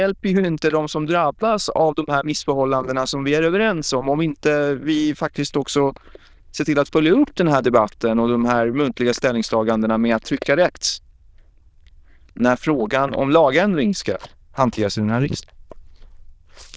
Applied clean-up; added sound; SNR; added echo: neural diffusion model UNIVERSE++.